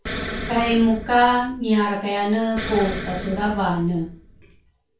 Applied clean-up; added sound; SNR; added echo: none; Explosion; 11 dB; reverberation time 0.3 s.